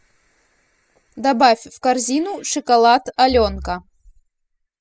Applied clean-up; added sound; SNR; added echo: classical method spectral subtraction.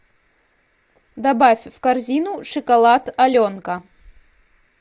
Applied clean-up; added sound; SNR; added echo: none; none; none; none.